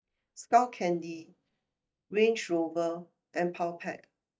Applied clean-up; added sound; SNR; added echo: neural mask model DeepFilterNet 3.